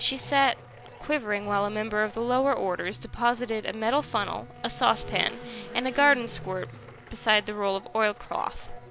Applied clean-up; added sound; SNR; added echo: none; Domestic sounds, home sounds + Motorcycle / Accelerating, revving, vroom; 16 dB; none.